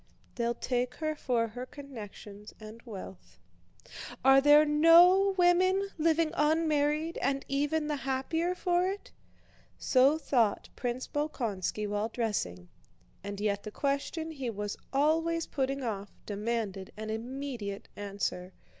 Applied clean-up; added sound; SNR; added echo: none; none; none; none.